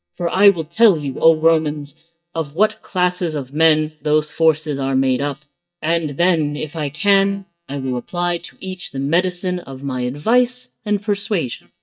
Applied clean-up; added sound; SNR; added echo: neural mask model DeepFilterNet 3.